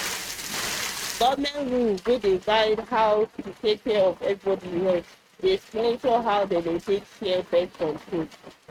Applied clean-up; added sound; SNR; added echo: neural mask model RNNoise.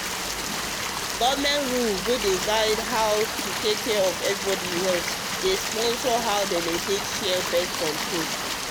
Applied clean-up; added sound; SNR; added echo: none; Stream; 2 dB; none.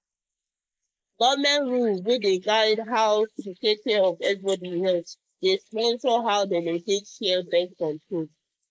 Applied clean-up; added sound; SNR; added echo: neural mask model Resemble Enhance denoiser.